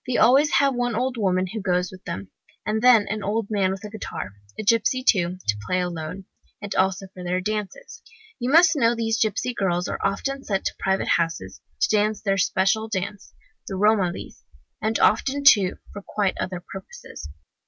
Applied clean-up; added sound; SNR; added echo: none; none; none; none.